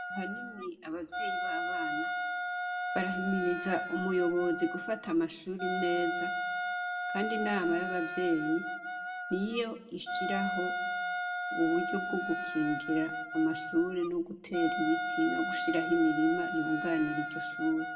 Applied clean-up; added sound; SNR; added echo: none; Wind instrument, woodwind instrument; 3 dB; reverberation time 0.7 s.